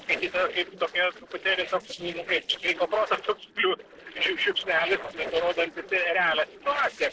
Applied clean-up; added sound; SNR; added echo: neural separator model SepFormer DNS4.